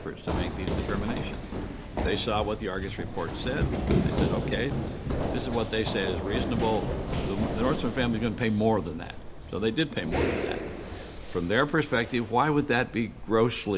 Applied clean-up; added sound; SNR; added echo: none; Run; 2 dB; none.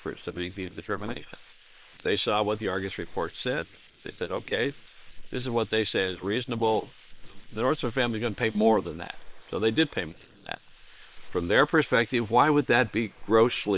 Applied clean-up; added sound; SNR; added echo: neural separator model SepFormer WHAM!.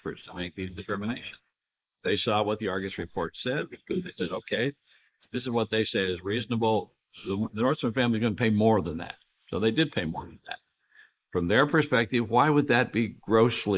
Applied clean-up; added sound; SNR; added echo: neural mask model Resemble Enhance denoiser.